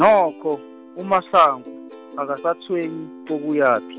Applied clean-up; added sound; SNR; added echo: none; Plucked string instrument; 18 dB; none.